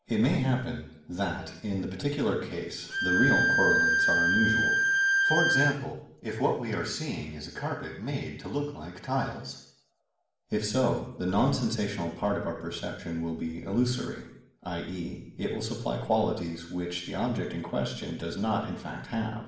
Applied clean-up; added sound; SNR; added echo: none; Bowed string instrument; -5 dB; reverberation time 0.7 s.